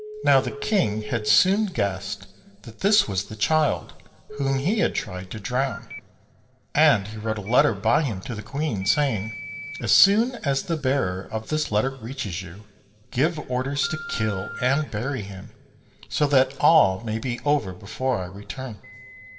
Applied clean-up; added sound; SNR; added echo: none; Telephone; 17 dB; reverberation time 1.4 s.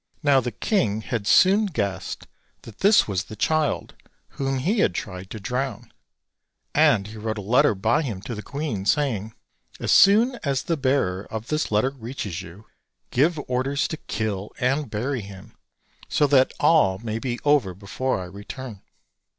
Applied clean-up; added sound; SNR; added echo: none; none; none; none.